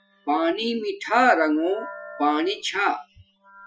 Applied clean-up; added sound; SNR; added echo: classical method Wiener filter.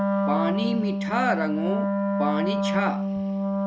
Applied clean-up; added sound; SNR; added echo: none; Wind instrument, woodwind instrument; -3 dB; none.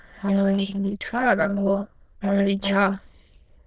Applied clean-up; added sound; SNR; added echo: neural diffusion model UNIVERSE++.